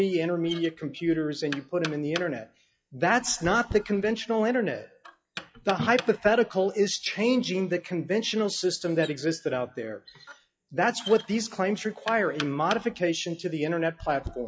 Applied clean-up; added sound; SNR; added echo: classical method log-MMSE.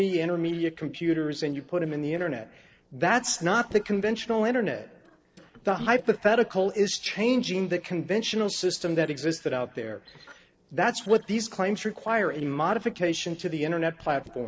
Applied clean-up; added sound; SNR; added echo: neural separator model SepFormer DNS4.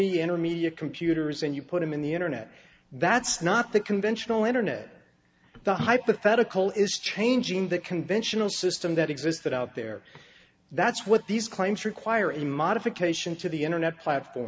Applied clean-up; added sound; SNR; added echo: none; none; none; none.